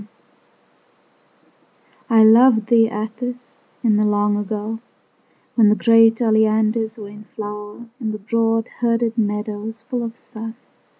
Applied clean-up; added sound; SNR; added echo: none; none; none; none.